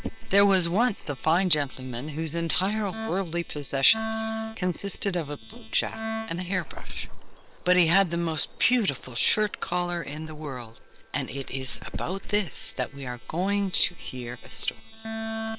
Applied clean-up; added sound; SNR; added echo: neural separator model SepFormer WHAM!.